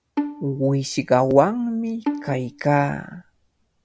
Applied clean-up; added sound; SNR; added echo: none; Bowed string instrument; 11 dB; none.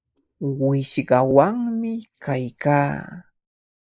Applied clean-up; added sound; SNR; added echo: neural mask model Resemble Enhance denoiser.